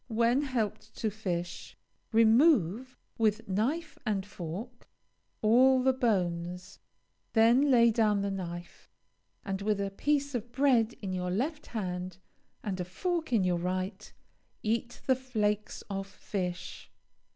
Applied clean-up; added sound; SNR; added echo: none; none; none; none.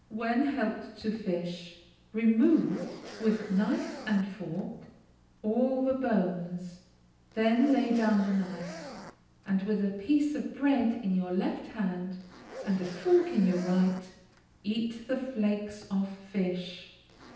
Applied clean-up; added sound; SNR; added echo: none; Zipper (clothing); 19 dB; reverberation time 0.9 s.